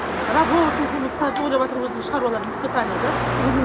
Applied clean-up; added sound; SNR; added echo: none; Car passing by; 4 dB; none.